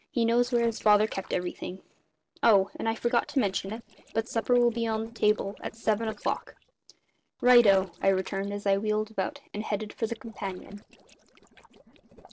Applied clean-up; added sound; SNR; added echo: neural separator model SepFormer DNS4.